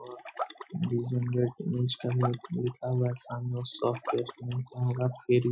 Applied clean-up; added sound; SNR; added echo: classical method Wiener filter.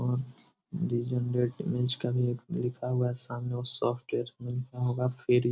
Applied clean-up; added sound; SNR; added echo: none; none; none; none.